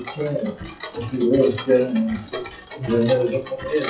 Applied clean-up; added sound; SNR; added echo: classical method WPE with log-MMSE.